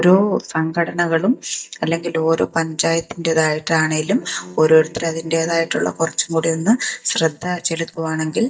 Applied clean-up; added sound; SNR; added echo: neural mask model DeepFilterNet 3.